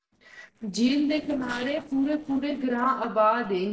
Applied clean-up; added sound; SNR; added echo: neural separator model SepFormer DNS4.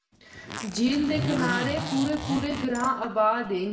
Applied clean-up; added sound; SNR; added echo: none; Zipper (clothing); 7 dB; reverberation time 0.8 s.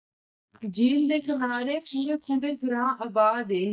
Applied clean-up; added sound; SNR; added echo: neural mask model DeepFilterNet 3.